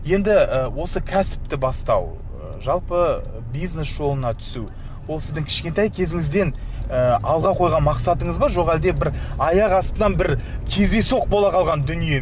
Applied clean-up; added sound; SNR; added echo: none; none; none; none.